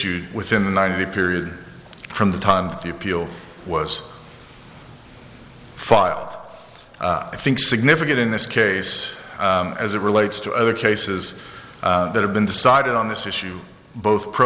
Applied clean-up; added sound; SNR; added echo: none; none; none; none.